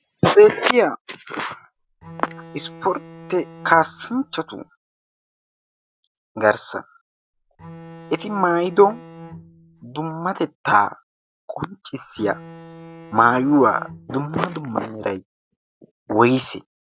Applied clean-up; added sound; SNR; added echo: none; Bowed string instrument; 19 dB; none.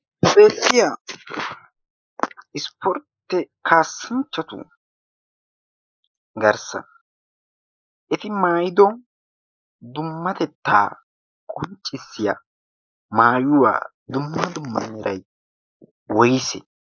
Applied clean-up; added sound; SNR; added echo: neural mask model Resemble Enhance denoiser.